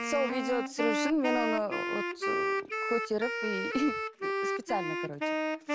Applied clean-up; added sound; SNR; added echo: none; Wind instrument, woodwind instrument; -1 dB; none.